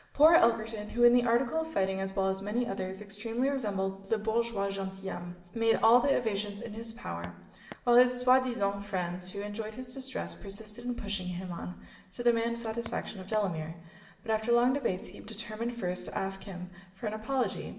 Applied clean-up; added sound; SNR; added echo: none; Walk, footsteps; 17 dB; reverberation time 1.0 s.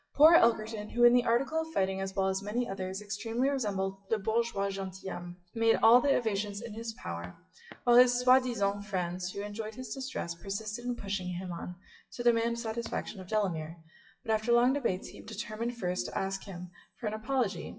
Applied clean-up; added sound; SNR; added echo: classical method WPE with log-MMSE.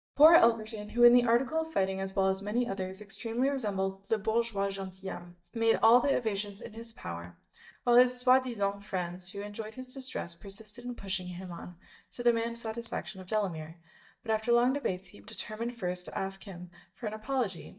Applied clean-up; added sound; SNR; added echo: neural mask model DeepFilterNet 3.